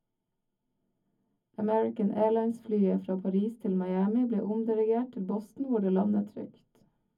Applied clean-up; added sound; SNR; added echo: none; none; none; reverberation time 0.3 s.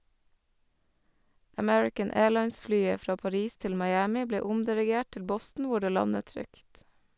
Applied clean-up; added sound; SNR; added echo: none; none; none; none.